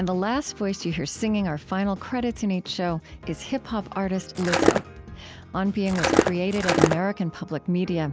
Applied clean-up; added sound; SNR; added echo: none; Skateboard; -5 dB; none.